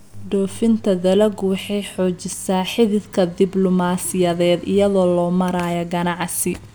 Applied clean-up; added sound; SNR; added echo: none; none; none; none.